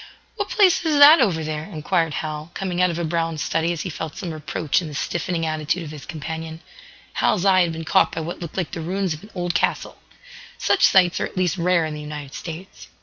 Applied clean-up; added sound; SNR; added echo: none; none; none; none.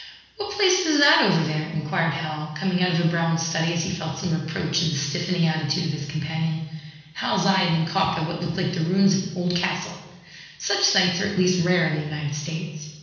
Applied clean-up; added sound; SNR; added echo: none; none; none; reverberation time 1.1 s.